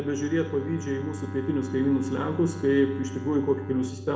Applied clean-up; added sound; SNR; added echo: none; Bowed string instrument; 10 dB; reverberation time 0.9 s.